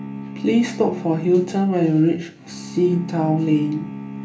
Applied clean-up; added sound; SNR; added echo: none; Bowed string instrument; 13 dB; reverberation time 0.3 s.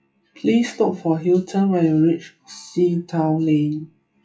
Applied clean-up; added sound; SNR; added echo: classical method WPE with log-MMSE.